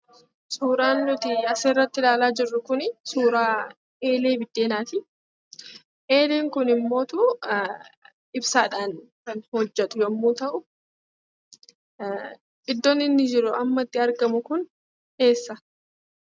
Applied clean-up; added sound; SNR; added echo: none; none; none; none.